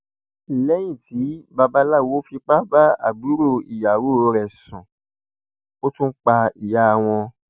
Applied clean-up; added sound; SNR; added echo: none; none; none; none.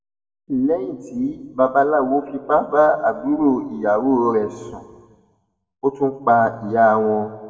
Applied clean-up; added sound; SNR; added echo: none; none; none; reverberation time 1.3 s.